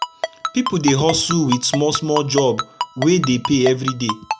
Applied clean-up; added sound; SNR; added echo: none; Ringtone; 8 dB; none.